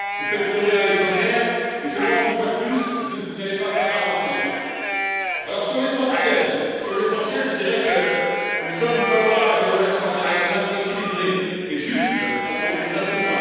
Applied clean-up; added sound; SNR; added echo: none; Livestock, farm animals, working animals; 5 dB; reverberation time 2.1 s.